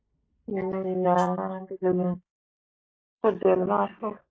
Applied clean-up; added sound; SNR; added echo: neural mask model Resemble Enhance denoiser.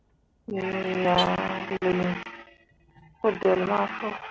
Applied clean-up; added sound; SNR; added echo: none; Alarm / Car; 15 dB; none.